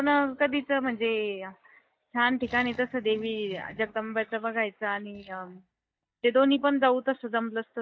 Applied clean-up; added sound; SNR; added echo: neural mask model DeepFilterNet 3.